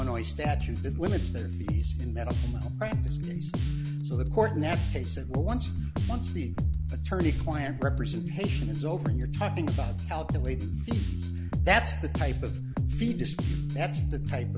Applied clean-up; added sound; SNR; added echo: none; Bass guitar; -4 dB; none.